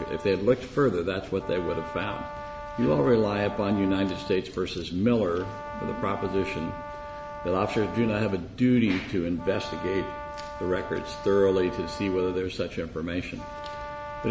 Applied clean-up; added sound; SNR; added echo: none; Brass instrument; 12 dB; none.